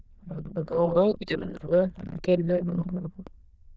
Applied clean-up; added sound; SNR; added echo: neural diffusion model UNIVERSE++.